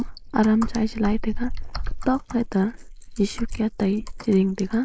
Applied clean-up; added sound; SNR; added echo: neural mask model Resemble Enhance denoiser.